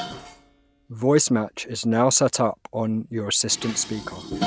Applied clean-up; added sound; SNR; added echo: none; Dishes, pots, and pans; 13 dB; none.